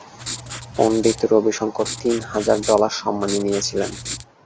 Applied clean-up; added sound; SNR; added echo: none; Writing; 11 dB; none.